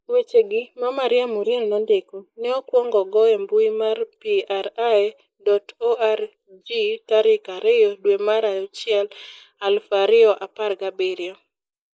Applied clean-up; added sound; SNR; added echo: neural mask model Resemble Enhance denoiser.